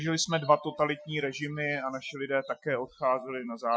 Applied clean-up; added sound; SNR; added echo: classical method Wiener filter.